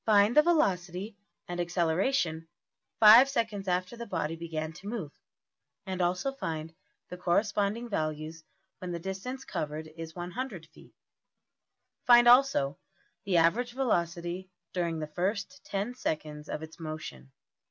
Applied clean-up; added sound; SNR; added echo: none; none; none; none.